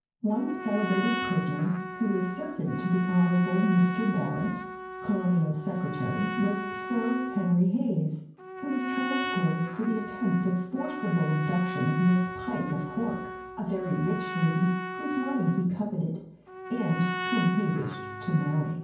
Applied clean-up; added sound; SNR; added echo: none; Trumpet; 9 dB; reverberation time 0.9 s.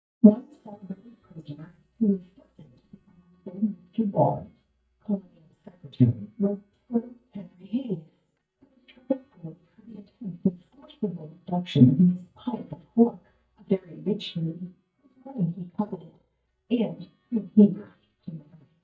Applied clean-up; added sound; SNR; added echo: neural mask model DeepFilterNet 3.